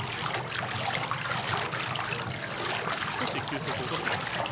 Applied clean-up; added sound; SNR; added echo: none; Bathtub (filling or washing); -4 dB; none.